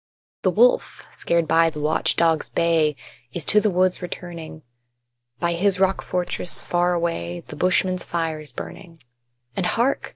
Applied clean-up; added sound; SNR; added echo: neural mask model DeepFilterNet 3.